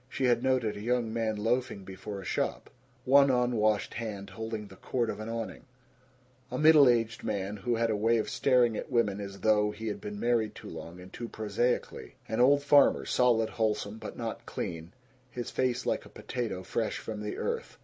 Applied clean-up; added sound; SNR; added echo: none; none; none; none.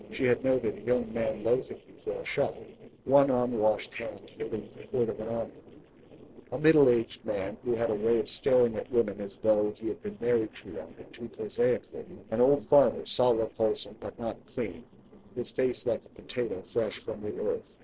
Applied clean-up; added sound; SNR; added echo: neural separator model SepFormer DNS4.